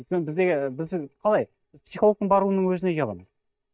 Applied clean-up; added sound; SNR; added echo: neural mask model DeepFilterNet 3.